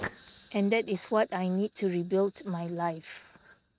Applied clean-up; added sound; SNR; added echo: neural mask model RNNoise.